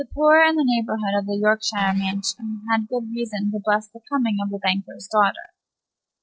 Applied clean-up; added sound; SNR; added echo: neural separator model SepFormer DNS4.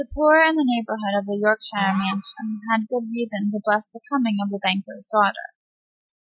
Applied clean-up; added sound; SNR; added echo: classical method spectral subtraction.